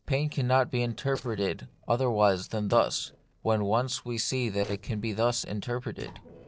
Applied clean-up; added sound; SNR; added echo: neural separator model SepFormer DNS4.